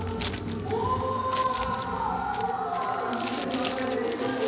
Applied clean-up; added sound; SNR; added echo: none; Crumpling, crinkling; 11 dB; reverberation time 2.2 s.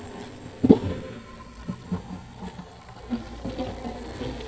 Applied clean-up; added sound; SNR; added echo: neural mask model DeepFilterNet 3.